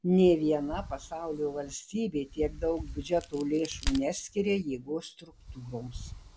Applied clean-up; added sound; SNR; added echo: none; Crack; 11 dB; none.